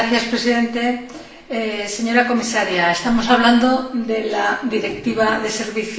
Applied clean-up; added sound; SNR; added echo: none; none; none; reverberation time 0.7 s.